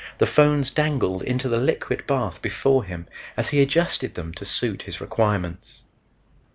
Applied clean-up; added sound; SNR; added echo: none; none; none; none.